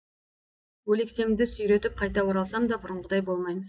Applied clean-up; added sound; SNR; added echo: neural mask model DeepFilterNet 3.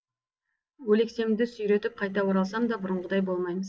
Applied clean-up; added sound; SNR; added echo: neural separator model SepFormer DNS4.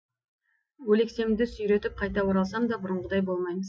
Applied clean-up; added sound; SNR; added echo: classical method Wiener filter.